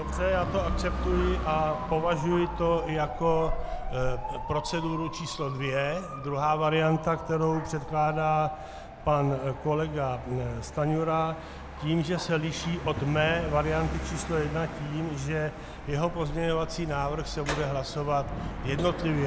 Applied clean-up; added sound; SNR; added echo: none; Motorcycle / Dog; 7 dB; none.